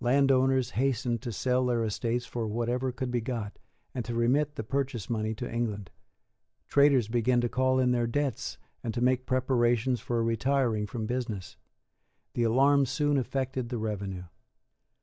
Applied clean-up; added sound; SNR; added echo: none; none; none; none.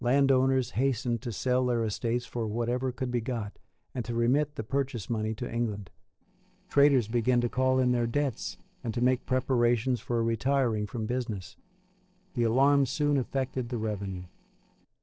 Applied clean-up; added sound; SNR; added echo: neural separator model SepFormer DNS4.